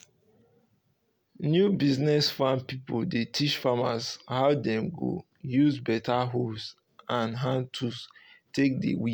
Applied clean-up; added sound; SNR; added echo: none; none; none; none.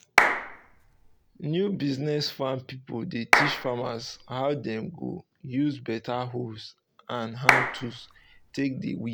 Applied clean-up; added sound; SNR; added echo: none; Clapping; -5 dB; none.